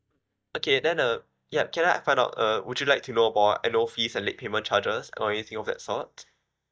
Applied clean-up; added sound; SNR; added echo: neural mask model DeepFilterNet 3.